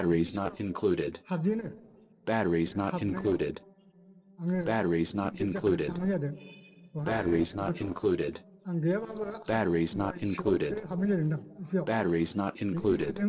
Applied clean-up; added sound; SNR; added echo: neural separator model SepFormer DNS4.